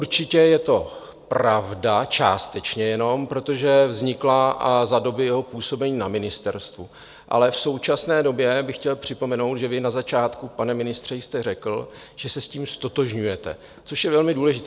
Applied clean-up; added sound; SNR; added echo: none; none; none; none.